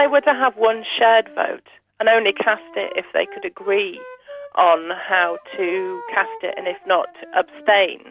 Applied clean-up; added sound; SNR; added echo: none; Wind instrument, woodwind instrument; 18 dB; none.